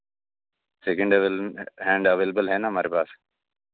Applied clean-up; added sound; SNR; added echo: none; none; none; none.